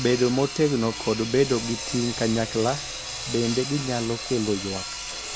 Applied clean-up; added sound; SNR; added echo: none; Sawing; 8 dB; none.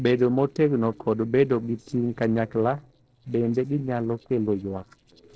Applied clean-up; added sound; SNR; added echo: neural separator model SepFormer DNS4.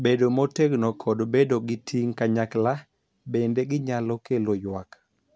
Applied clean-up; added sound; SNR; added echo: none; none; none; none.